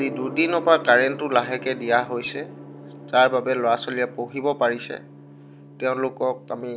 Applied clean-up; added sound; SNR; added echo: none; Gong; 15 dB; none.